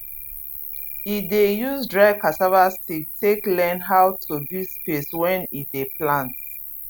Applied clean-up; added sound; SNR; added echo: none; Cricket; 11 dB; none.